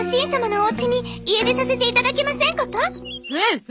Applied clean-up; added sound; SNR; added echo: none; none; none; none.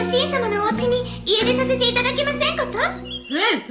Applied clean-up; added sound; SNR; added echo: none; none; none; reverberation time 1.3 s.